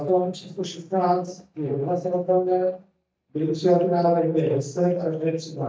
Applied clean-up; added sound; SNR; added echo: neural mask model DeepFilterNet 3.